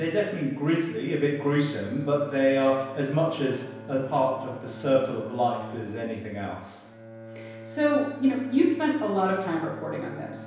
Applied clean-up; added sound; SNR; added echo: none; Bowed string instrument; 16 dB; reverberation time 0.9 s.